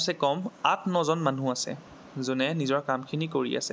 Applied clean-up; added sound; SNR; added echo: none; none; none; none.